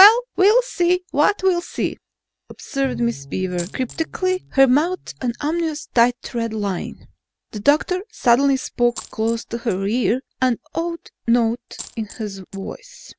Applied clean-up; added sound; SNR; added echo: none; Coin (dropping) + Bowed string instrument; 19 dB; none.